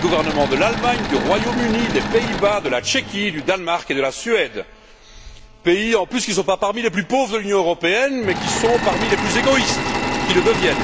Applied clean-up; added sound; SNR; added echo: none; Engine / Mechanisms; 6 dB; none.